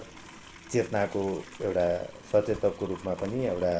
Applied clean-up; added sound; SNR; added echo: none; Livestock, farm animals, working animals; 19 dB; none.